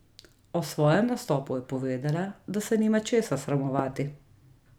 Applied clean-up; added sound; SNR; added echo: none; Tap; 9 dB; none.